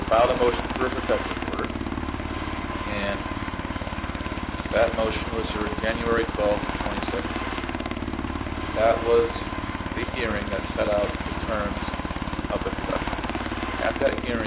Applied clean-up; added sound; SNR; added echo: none; Aircraft; 1 dB; none.